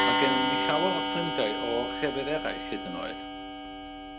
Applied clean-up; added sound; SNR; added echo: none; Clock; -2 dB; none.